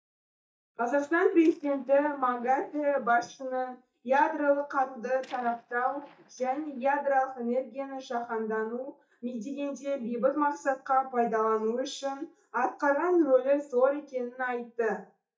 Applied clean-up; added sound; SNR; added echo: neural mask model DeepFilterNet 3.